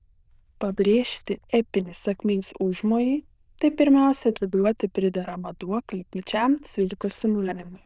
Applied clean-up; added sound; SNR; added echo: neural diffusion model UNIVERSE++.